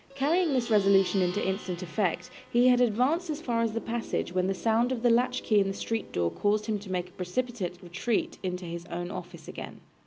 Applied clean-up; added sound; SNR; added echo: none; Plucked string instrument; 18 dB; none.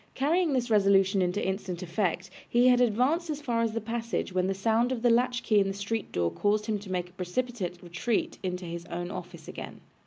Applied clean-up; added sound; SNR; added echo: none; none; none; none.